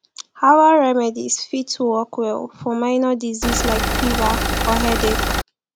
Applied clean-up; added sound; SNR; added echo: none; Engine; 0 dB; none.